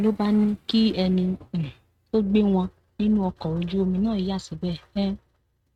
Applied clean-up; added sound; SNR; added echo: neural mask model RNNoise.